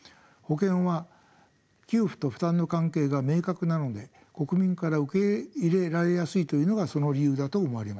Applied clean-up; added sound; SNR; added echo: none; none; none; none.